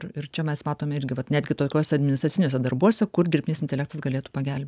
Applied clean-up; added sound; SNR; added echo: none; none; none; none.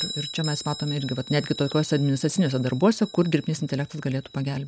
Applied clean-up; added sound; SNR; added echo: none; Bell; 14 dB; none.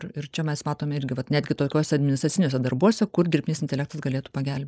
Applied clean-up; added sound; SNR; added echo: neural mask model Resemble Enhance denoiser.